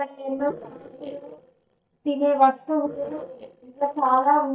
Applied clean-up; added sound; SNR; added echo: neural mask model DeepFilterNet 3.